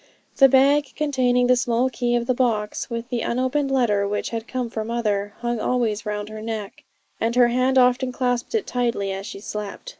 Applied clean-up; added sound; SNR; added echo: neural mask model Resemble Enhance denoiser.